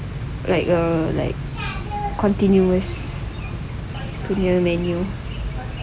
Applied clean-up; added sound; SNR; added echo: none; none; none; none.